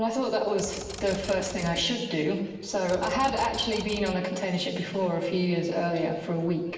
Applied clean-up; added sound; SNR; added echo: none; Typewriter; 14 dB; reverberation time 1.3 s.